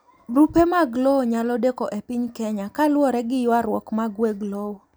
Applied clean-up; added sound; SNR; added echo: none; none; none; none.